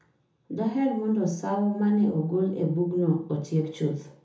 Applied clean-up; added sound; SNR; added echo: none; none; none; reverberation time 0.6 s.